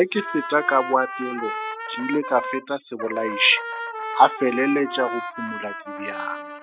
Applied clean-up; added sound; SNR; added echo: classical method spectral subtraction.